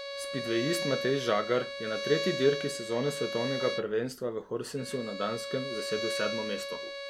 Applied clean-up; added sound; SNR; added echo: none; Bowed string instrument; 5 dB; none.